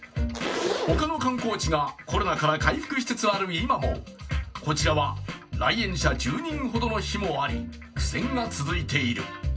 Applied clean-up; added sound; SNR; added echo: none; Zipper (clothing); 6 dB; reverberation time 0.2 s.